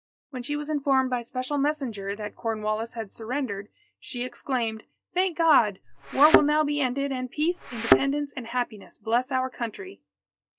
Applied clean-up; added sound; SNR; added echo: neural mask model DeepFilterNet 3.